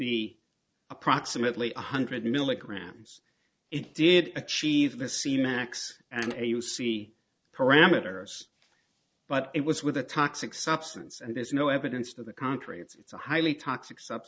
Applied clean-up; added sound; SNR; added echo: neural separator model SepFormer DNS4.